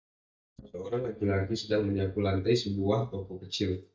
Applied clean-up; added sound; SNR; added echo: neural mask model DeepFilterNet 3.